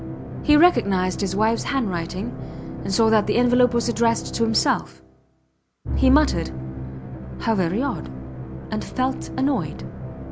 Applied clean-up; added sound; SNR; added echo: none; Musical instrument; 7 dB; none.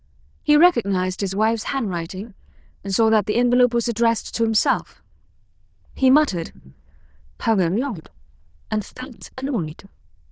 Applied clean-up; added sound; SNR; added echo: neural diffusion model UNIVERSE++.